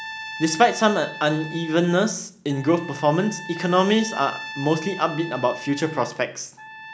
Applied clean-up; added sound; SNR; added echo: none; Trumpet; 13 dB; none.